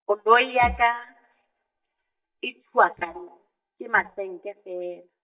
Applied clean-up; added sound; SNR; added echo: neural mask model DeepFilterNet 3.